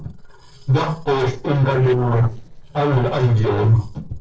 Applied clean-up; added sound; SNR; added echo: neural separator model SepFormer DNS4.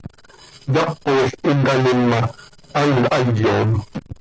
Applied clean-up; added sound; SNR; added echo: none; none; none; none.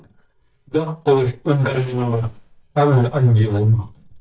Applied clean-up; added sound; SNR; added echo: neural mask model DeepFilterNet 3.